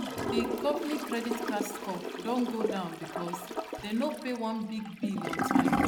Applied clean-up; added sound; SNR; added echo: none; Toilet flush / Gurgling; -1 dB; none.